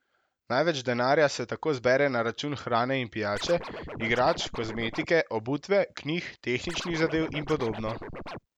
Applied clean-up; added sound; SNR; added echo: none; Scratching (performance technique); 10 dB; none.